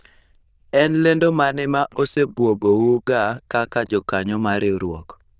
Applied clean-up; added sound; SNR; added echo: neural diffusion model UNIVERSE++.